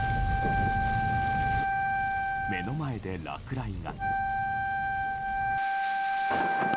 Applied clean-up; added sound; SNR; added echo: none; Wind instrument, woodwind instrument; -4 dB; none.